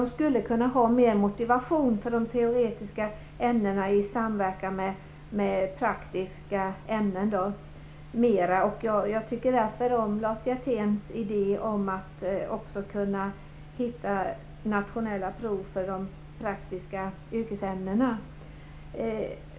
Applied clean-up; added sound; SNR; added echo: none; none; none; reverberation time 0.4 s.